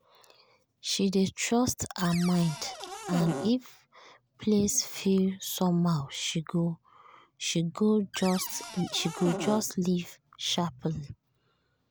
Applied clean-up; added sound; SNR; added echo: none; Cupboard open or close; 8 dB; none.